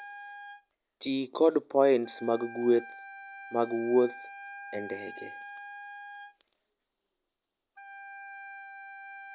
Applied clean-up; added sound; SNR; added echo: none; Wind instrument, woodwind instrument; 15 dB; none.